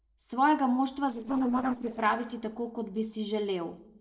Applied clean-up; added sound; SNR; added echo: neural separator model SepFormer DNS4.